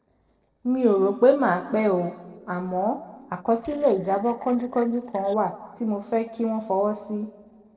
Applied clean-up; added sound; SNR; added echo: neural separator model SepFormer DNS4.